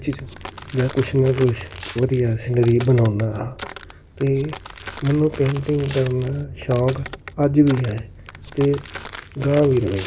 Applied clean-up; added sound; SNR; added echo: none; Walk, footsteps; 16 dB; none.